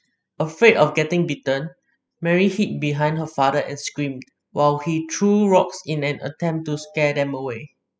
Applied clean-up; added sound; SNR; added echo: classical method spectral subtraction.